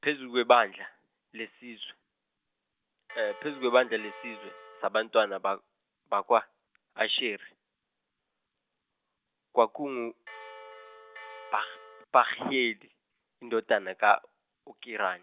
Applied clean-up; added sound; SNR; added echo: none; Bell; 16 dB; none.